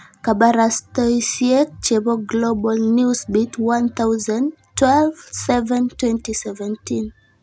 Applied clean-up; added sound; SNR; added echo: none; none; none; none.